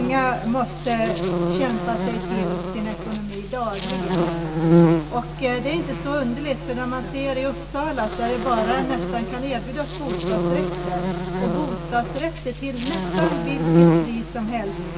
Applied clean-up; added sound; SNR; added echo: none; Buzz; -2 dB; reverberation time 2.0 s.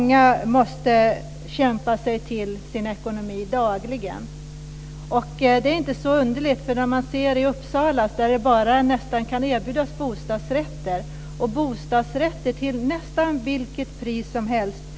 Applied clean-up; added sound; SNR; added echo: none; none; none; none.